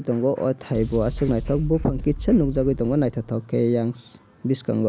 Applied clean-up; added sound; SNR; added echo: none; Boom; 10 dB; none.